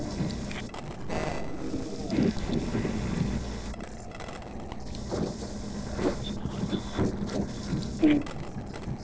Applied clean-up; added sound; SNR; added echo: neural separator model SepFormer DNS4.